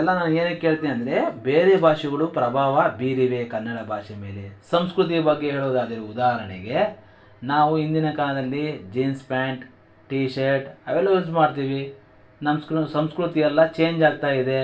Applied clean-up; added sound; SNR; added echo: none; none; none; reverberation time 0.3 s.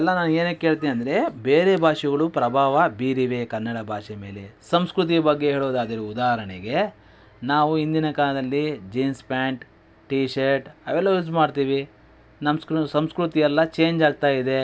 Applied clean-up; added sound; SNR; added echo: none; none; none; none.